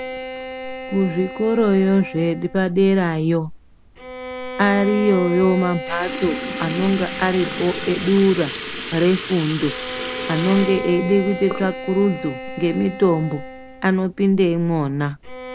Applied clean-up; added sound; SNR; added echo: none; Bowed string instrument + Sink (filling or washing) / Liquid; 8 dB; none.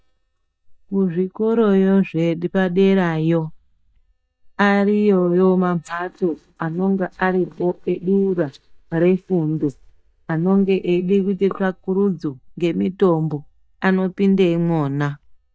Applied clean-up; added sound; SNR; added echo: neural mask model DeepFilterNet 3.